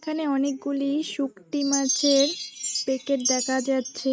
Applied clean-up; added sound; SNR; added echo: neural mask model RNNoise.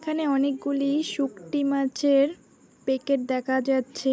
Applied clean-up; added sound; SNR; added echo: none; none; none; none.